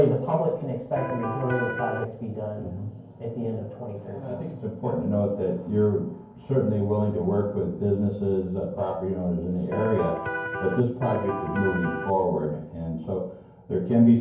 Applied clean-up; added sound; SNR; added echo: none; Electric guitar; 5 dB; reverberation time 0.9 s.